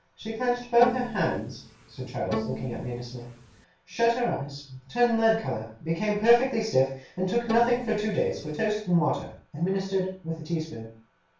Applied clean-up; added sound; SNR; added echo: none; Bowed string instrument; 8 dB; reverberation time 0.3 s.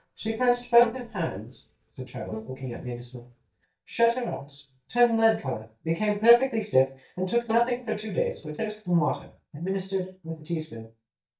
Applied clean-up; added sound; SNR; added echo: neural mask model DeepFilterNet 3.